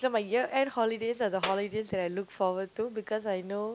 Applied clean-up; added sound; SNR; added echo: none; Clapping; 7 dB; none.